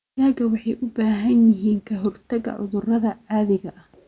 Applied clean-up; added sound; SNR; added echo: none; none; none; none.